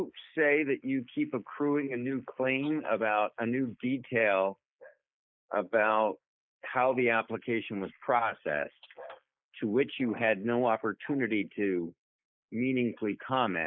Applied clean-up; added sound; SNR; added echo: neural mask model Resemble Enhance denoiser.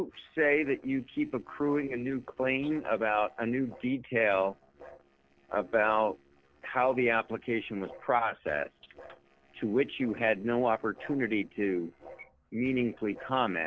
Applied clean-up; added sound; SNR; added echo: neural separator model SepFormer DNS4.